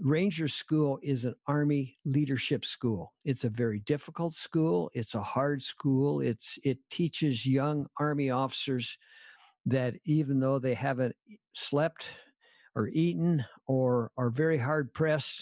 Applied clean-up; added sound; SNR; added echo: none; none; none; none.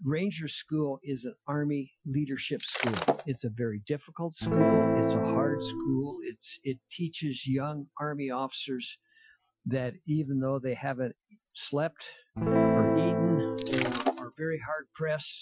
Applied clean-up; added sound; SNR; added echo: classical method Wiener filter.